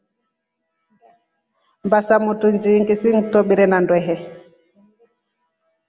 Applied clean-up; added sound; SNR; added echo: none; none; none; none.